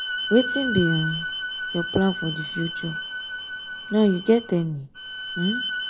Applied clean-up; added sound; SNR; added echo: none; Bowed string instrument; 5 dB; none.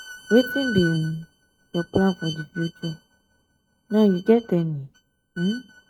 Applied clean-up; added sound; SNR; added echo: neural mask model RNNoise.